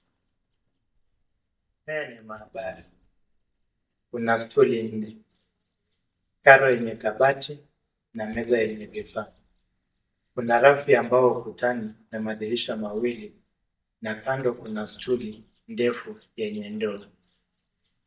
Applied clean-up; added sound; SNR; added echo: neural mask model DeepFilterNet 3.